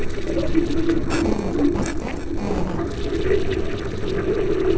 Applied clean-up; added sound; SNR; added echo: neural separator model SepFormer DNS4.